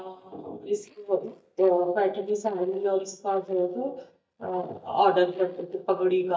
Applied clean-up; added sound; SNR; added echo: neural mask model DeepFilterNet 3.